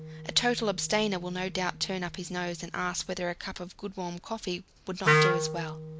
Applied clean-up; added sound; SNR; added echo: none; Wind instrument, woodwind instrument; 1 dB; none.